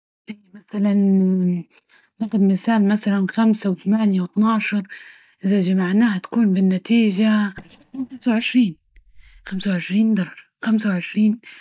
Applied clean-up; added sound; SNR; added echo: neural mask model DeepFilterNet 3.